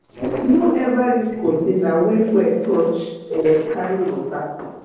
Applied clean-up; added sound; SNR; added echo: neural separator model SepFormer DNS4.